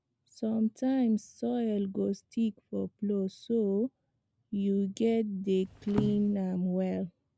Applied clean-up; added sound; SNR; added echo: none; Percussion; 8 dB; none.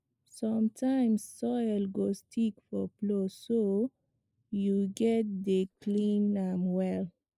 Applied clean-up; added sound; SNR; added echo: neural mask model Resemble Enhance denoiser.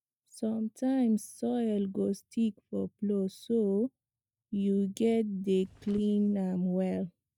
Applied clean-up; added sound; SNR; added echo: neural mask model DeepFilterNet 3.